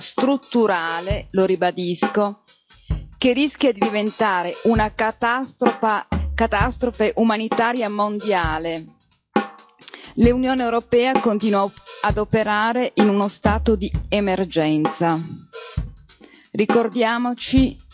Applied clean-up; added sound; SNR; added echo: classical method log-MMSE.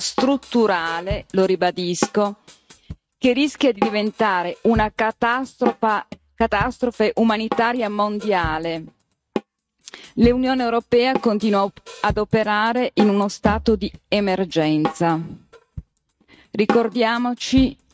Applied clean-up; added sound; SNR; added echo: neural mask model RNNoise.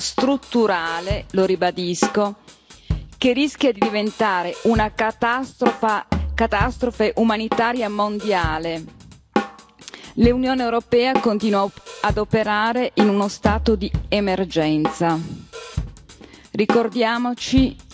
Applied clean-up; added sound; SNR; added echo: none; Drum kit; 8 dB; none.